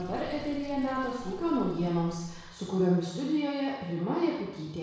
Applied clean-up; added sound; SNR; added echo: none; Sink (filling or washing); 17 dB; reverberation time 1.1 s.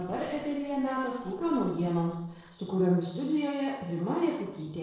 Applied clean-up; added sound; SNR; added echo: neural separator model SepFormer DNS4.